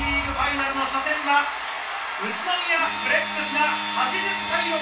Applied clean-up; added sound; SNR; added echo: none; none; none; reverberation time 0.3 s.